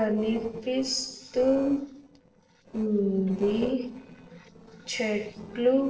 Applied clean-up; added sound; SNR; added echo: neural separator model SepFormer DNS4.